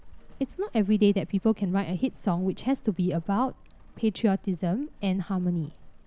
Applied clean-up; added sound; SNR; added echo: none; Rain; 19 dB; none.